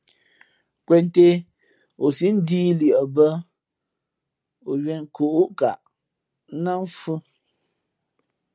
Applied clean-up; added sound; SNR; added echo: none; none; none; none.